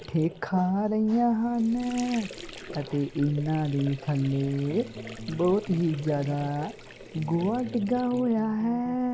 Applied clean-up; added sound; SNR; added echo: none; Sink (filling or washing) / Water + Bass guitar; 15 dB; none.